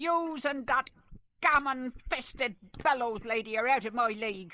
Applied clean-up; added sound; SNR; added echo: neural mask model Resemble Enhance denoiser.